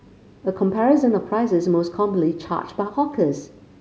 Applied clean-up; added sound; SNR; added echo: none; none; none; none.